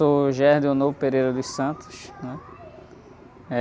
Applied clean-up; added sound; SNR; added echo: none; none; none; none.